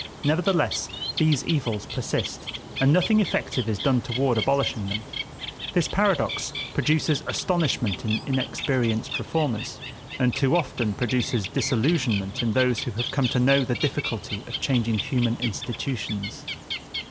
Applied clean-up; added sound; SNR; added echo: none; Bird; 9 dB; none.